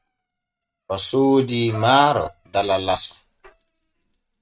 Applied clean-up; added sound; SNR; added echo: neural mask model RNNoise.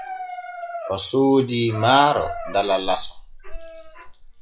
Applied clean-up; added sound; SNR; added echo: classical method log-MMSE.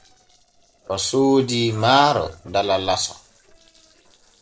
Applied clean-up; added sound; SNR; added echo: neural separator model SepFormer DNS4.